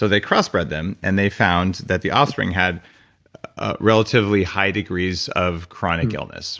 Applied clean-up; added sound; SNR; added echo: none; none; none; none.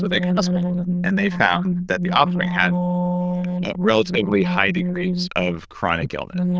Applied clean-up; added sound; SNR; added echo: neural diffusion model UNIVERSE++.